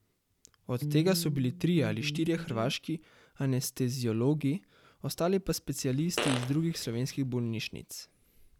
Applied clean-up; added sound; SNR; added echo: none; Fart + Electric guitar; 5 dB; none.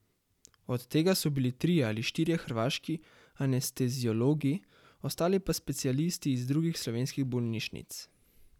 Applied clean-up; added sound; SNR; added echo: none; none; none; none.